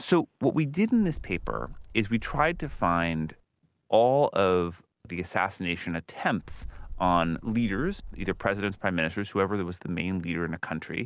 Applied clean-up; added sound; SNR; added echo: none; Bird; 16 dB; none.